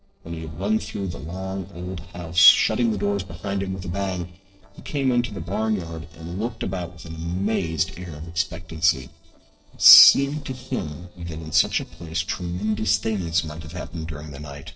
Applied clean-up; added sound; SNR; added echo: neural separator model SepFormer DNS4.